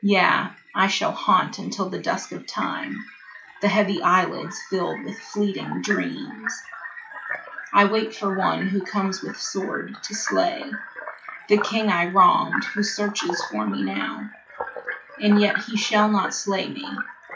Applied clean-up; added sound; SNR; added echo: classical method log-MMSE.